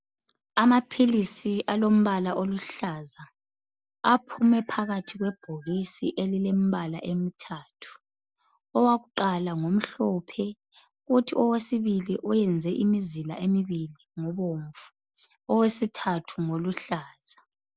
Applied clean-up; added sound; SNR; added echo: none; none; none; none.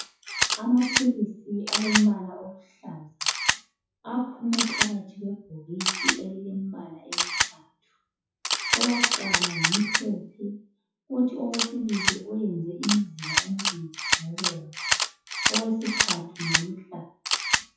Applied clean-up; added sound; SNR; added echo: classical method WPE with log-MMSE.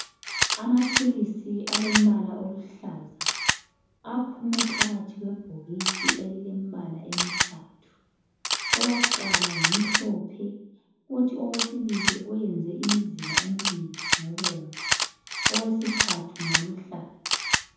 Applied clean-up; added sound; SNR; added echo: none; Camera; 0 dB; reverberation time 0.9 s.